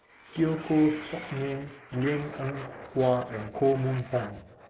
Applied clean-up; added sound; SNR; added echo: neural mask model Resemble Enhance denoiser.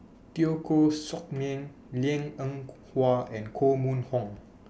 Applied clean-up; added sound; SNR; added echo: none; none; none; none.